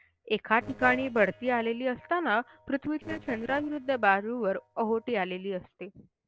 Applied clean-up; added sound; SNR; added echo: neural separator model SepFormer DNS4.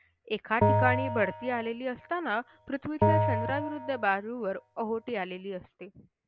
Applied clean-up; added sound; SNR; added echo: none; Bell; -2 dB; none.